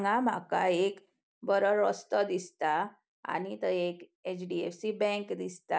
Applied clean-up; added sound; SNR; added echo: none; none; none; none.